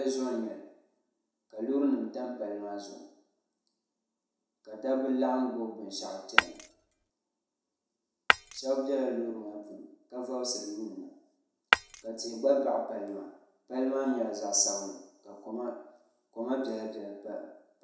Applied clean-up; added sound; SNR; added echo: none; Shatter; -4 dB; reverberation time 0.7 s.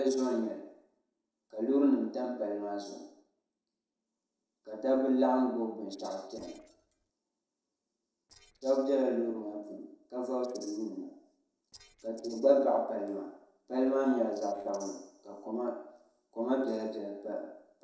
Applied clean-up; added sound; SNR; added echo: neural separator model SepFormer DNS4.